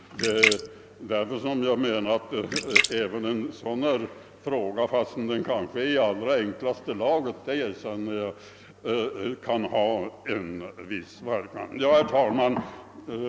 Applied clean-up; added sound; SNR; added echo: none; Splash, splatter; 3 dB; none.